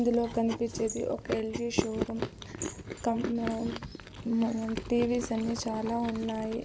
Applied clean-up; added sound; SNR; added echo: none; Chewing, mastication; 7 dB; none.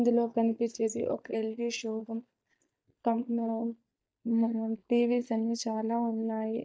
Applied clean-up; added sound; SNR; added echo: neural mask model DeepFilterNet 3.